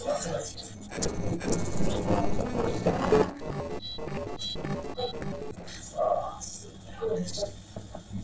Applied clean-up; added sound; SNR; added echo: neural separator model SepFormer DNS4.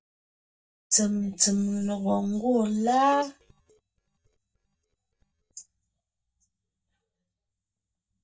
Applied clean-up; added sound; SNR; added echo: neural mask model DeepFilterNet 3.